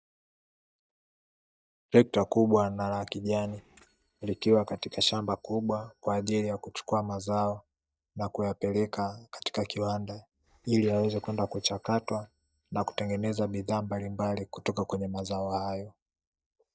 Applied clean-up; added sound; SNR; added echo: neural mask model DeepFilterNet 3.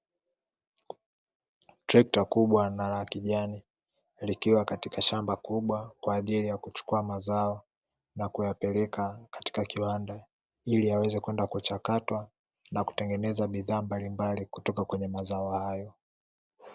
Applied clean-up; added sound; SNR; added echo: none; none; none; none.